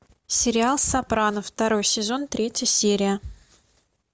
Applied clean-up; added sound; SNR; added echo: none; none; none; none.